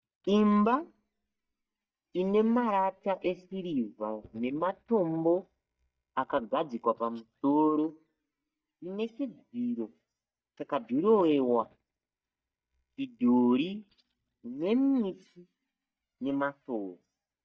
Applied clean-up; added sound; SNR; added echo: neural mask model DeepFilterNet 3.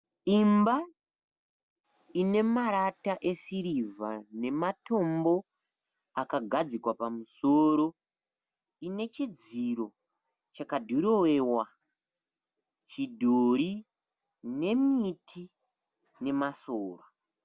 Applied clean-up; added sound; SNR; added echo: none; none; none; none.